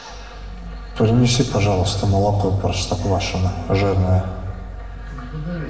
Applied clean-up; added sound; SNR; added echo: none; none; none; reverberation time 1.4 s.